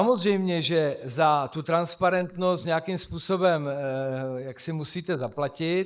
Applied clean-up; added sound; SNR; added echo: neural mask model Resemble Enhance denoiser.